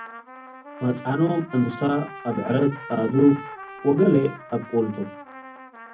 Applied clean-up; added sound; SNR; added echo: none; Trumpet; 15 dB; reverberation time 0.3 s.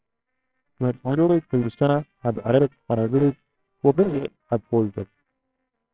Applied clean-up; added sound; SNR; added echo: neural separator model SepFormer WHAMR!.